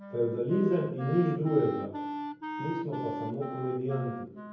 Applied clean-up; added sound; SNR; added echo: none; Wind instrument, woodwind instrument; 9 dB; reverberation time 0.9 s.